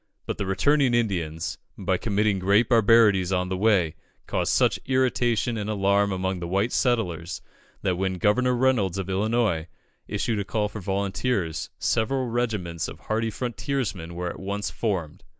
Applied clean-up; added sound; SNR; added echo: none; none; none; none.